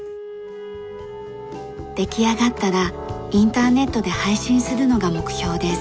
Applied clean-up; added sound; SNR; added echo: none; Wind instrument, woodwind instrument; 14 dB; none.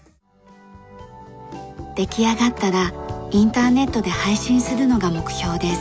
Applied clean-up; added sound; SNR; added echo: none; none; none; none.